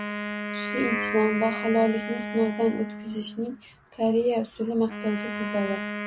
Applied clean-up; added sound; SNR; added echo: none; Wind instrument, woodwind instrument; 6 dB; none.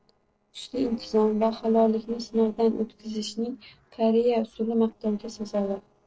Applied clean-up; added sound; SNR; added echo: neural separator model SepFormer DNS4.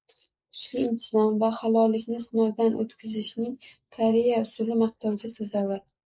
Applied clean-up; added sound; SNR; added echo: neural mask model Resemble Enhance denoiser.